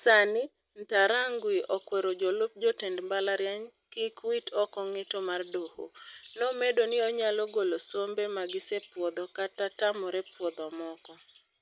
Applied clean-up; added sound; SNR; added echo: none; none; none; none.